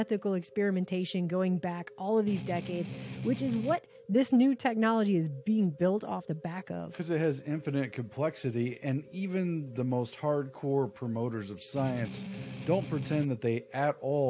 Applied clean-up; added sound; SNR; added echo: none; Strum; 8 dB; none.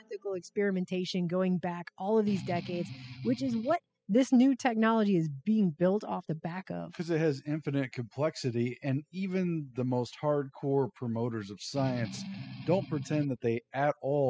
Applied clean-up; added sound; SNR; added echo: classical method spectral subtraction.